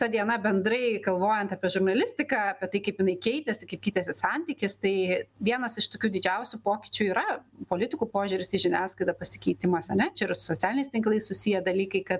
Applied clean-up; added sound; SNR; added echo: none; none; none; none.